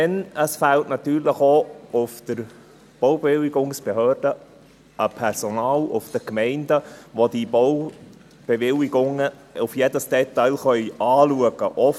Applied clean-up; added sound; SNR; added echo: none; none; none; none.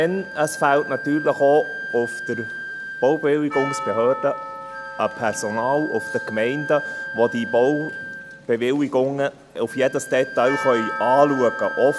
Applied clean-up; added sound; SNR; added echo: none; Percussion + Wind instrument, woodwind instrument; 10 dB; none.